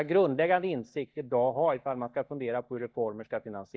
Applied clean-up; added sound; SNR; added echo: neural mask model DeepFilterNet 3.